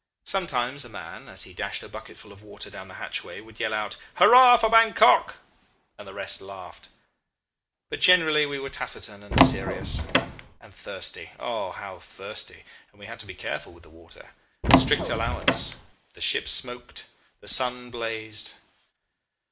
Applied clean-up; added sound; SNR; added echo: none; Door; -5 dB; none.